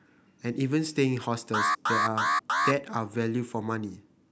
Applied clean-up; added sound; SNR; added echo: none; Alarm; -3 dB; none.